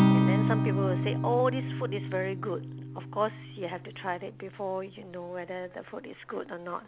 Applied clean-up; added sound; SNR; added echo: none; Acoustic guitar; -3 dB; none.